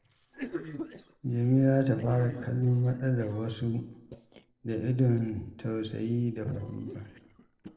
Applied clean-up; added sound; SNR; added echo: neural separator model SepFormer DNS4.